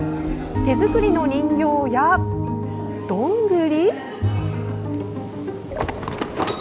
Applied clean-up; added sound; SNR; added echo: none; none; none; none.